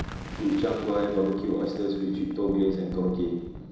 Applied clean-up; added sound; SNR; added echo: none; Explosion; 13 dB; reverberation time 1.0 s.